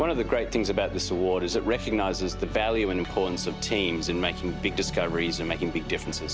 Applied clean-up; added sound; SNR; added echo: none; none; none; none.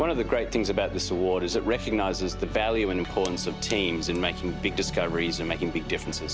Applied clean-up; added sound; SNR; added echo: none; Fire; 20 dB; none.